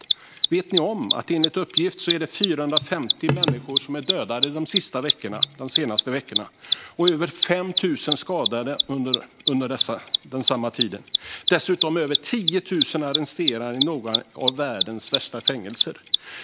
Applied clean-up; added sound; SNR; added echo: none; Mechanisms; 1 dB; none.